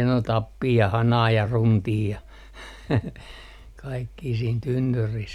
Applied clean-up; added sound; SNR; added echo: none; none; none; none.